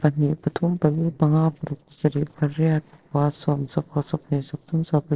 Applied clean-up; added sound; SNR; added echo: neural separator model SepFormer DNS4.